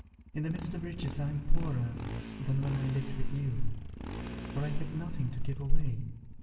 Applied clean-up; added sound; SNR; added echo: none; Motorcycle; 12 dB; reverberation time 1.0 s.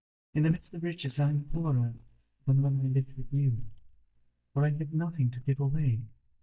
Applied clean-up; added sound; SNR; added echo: neural mask model DeepFilterNet 3.